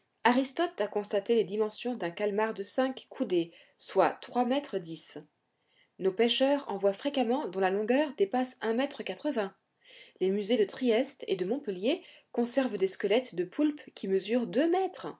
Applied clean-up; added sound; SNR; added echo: none; none; none; none.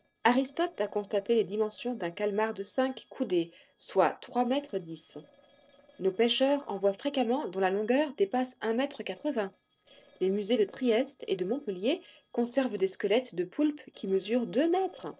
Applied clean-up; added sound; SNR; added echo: neural separator model SepFormer DNS4.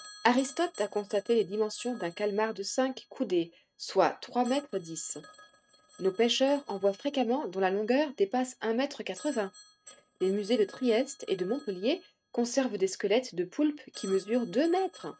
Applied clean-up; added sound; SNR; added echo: neural mask model RNNoise.